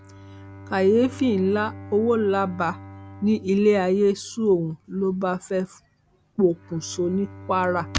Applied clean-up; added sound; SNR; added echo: none; Bowed string instrument; 18 dB; none.